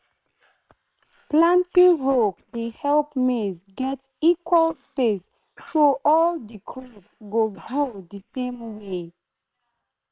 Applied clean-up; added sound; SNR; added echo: neural separator model SepFormer WHAM!.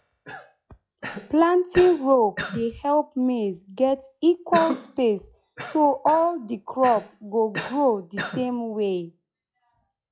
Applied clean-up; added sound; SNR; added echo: classical method log-MMSE.